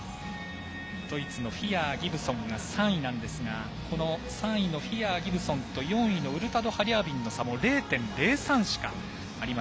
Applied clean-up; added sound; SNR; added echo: none; none; none; none.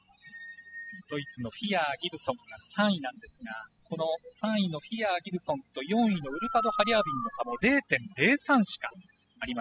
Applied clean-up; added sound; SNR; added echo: classical method spectral subtraction.